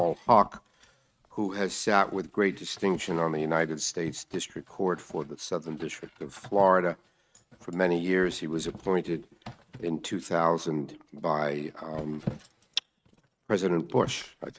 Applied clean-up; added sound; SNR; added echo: neural mask model RNNoise.